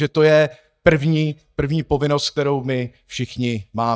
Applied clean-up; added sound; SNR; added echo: neural mask model DeepFilterNet 3.